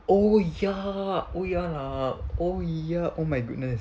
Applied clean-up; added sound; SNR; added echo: none; none; none; none.